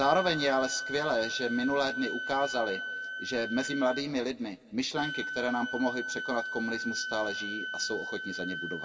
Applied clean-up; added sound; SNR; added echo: none; Wind instrument, woodwind instrument; 5 dB; reverberation time 2.7 s.